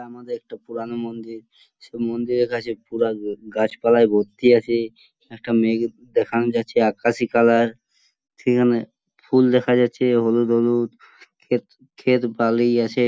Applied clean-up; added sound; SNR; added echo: none; none; none; none.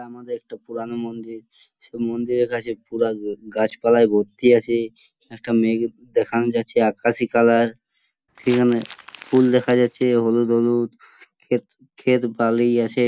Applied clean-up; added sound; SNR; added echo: none; Crumpling, crinkling; 19 dB; none.